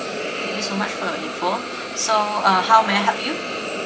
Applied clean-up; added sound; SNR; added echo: none; Hiss; 6 dB; none.